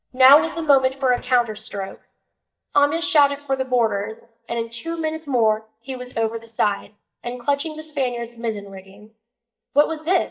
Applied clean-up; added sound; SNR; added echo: neural mask model DeepFilterNet 3.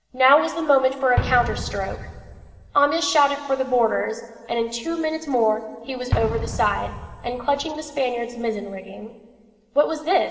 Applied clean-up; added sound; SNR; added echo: none; Explosion; 11 dB; reverberation time 1.7 s.